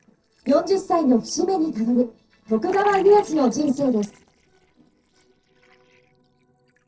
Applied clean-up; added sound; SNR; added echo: neural separator model SepFormer DNS4.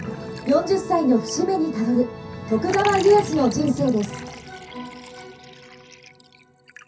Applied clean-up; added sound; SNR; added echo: none; Liquid; 18 dB; reverberation time 0.3 s.